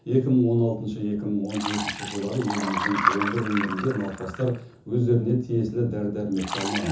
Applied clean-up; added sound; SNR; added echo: none; Liquid; 7 dB; reverberation time 0.6 s.